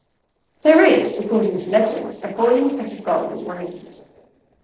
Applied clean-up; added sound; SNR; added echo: neural separator model SepFormer DNS4.